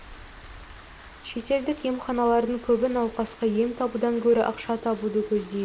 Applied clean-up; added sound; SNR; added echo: none; Rain; 19 dB; none.